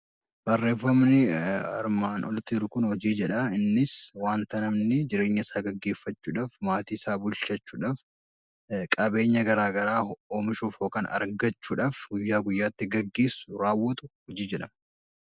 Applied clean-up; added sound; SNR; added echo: none; none; none; none.